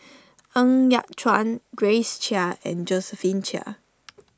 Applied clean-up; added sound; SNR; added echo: none; none; none; none.